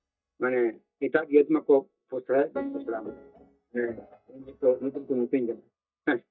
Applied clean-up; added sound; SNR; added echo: neural mask model DeepFilterNet 3.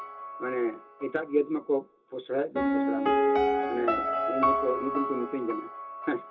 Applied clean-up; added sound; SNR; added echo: none; Piano; -2 dB; reverberation time 0.2 s.